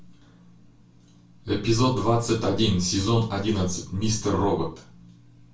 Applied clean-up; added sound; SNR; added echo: none; none; none; reverberation time 0.3 s.